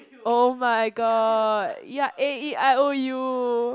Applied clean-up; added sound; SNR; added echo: none; none; none; none.